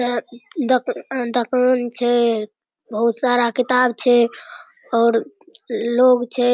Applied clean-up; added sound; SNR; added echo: none; none; none; none.